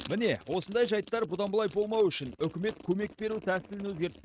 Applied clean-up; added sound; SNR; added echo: neural mask model RNNoise.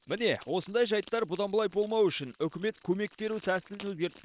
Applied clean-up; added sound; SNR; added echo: neural separator model SepFormer WHAM!.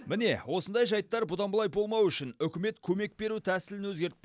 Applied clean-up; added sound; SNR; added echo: none; none; none; none.